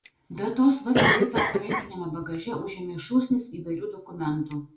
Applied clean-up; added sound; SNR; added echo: none; Cough; 2 dB; reverberation time 0.3 s.